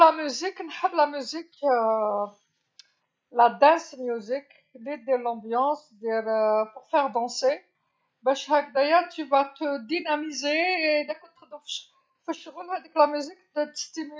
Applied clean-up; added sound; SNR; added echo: none; none; none; none.